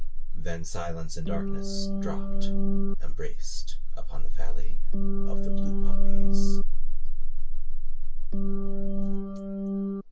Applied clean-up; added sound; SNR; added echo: none; Organ; 13 dB; reverberation time 0.1 s.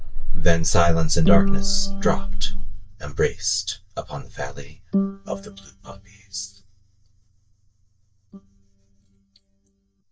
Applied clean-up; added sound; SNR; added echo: neural mask model DeepFilterNet 3.